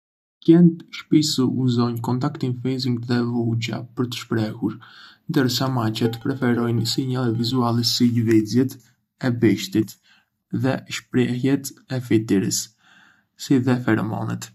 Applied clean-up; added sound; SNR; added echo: neural mask model DeepFilterNet 3.